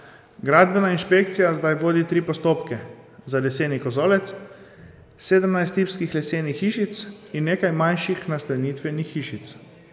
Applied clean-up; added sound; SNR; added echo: none; none; none; none.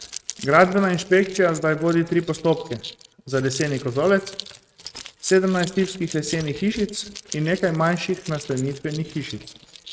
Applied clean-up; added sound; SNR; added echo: neural mask model RNNoise.